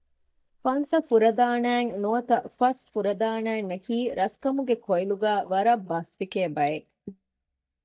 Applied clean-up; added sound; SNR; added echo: neural mask model DeepFilterNet 3.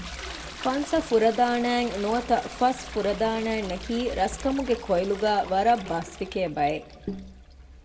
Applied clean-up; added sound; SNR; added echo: none; Toilet flush; 14 dB; reverberation time 0.2 s.